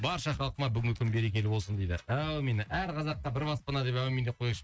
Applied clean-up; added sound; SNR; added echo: neural mask model RNNoise.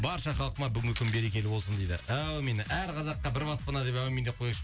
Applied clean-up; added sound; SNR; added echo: none; Coin (dropping); 15 dB; none.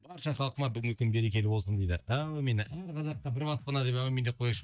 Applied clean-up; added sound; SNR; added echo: neural mask model DeepFilterNet 3.